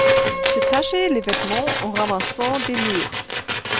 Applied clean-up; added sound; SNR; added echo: none; Piano + Tools; -2 dB; none.